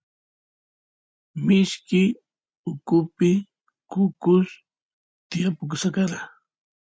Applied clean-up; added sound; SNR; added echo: none; none; none; none.